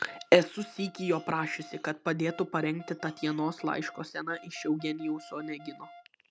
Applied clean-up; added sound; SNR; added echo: none; Wind instrument, woodwind instrument; 19 dB; none.